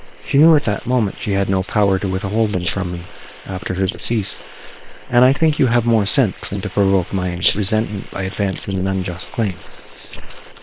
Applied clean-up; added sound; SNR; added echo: neural separator model SepFormer WHAM!.